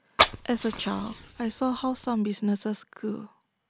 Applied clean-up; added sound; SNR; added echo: none; Fire; 0 dB; none.